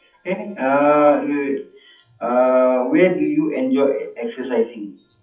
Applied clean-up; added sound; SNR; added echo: classical method WPE with log-MMSE.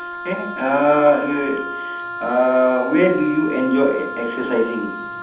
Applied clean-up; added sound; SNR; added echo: none; Wind instrument, woodwind instrument; 10 dB; reverberation time 0.8 s.